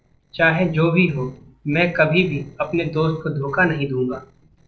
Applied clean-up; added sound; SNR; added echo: neural separator model SepFormer DNS4.